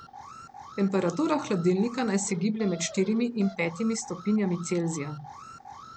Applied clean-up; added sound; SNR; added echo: none; Alarm; 17 dB; none.